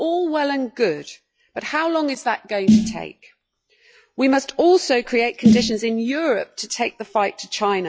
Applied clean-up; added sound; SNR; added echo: classical method log-MMSE.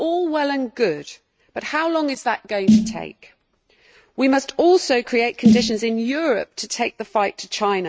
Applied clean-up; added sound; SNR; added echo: neural mask model RNNoise.